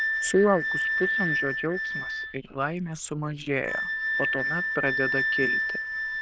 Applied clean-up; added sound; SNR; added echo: neural diffusion model UNIVERSE++.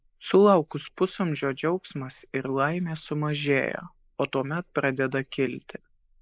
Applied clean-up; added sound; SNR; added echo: neural mask model Resemble Enhance denoiser.